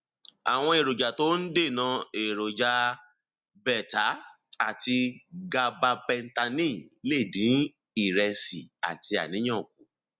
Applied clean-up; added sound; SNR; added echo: none; none; none; none.